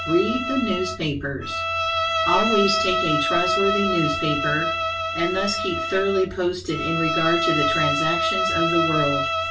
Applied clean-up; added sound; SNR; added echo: none; Bowed string instrument; 0 dB; reverberation time 0.1 s.